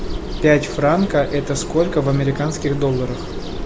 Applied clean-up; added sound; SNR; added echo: none; Bird; 9 dB; none.